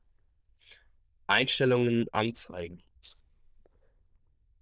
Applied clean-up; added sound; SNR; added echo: neural diffusion model UNIVERSE++.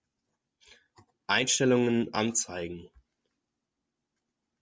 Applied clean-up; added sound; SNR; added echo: none; none; none; none.